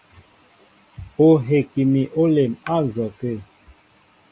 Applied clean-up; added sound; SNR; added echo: none; none; none; none.